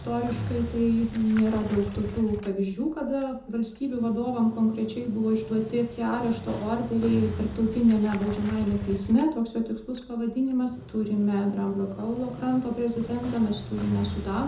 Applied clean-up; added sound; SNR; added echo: none; Motorcycle; 11 dB; reverberation time 0.5 s.